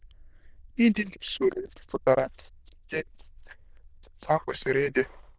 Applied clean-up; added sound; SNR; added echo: neural diffusion model UNIVERSE++.